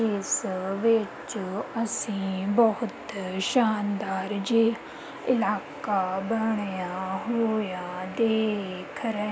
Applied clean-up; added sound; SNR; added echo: none; none; none; none.